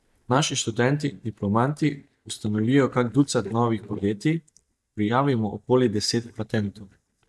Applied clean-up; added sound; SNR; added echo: neural mask model DeepFilterNet 3.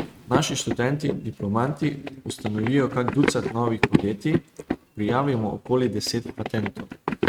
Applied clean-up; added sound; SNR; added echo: neural mask model RNNoise.